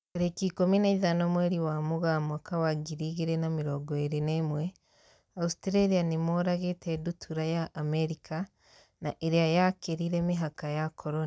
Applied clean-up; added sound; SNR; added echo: none; none; none; none.